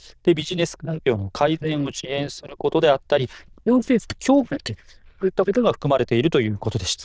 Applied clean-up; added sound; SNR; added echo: neural diffusion model UNIVERSE++.